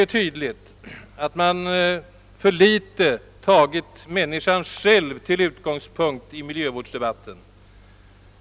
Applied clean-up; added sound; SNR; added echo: none; none; none; none.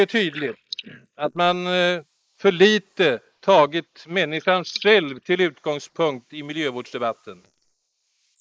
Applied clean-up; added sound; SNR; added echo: neural mask model Resemble Enhance denoiser.